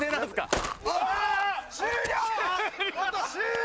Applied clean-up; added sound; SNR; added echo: none; Chewing, mastication; 16 dB; none.